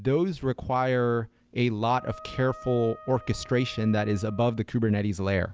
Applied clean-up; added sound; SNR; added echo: none; Wind instrument, woodwind instrument; 20 dB; none.